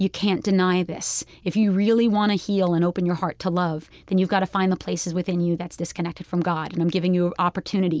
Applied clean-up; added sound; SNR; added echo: none; none; none; none.